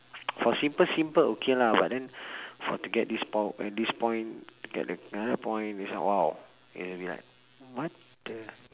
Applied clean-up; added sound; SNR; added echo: none; none; none; none.